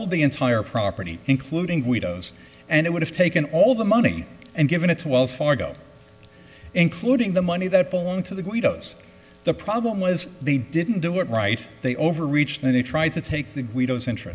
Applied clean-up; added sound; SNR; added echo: none; none; none; none.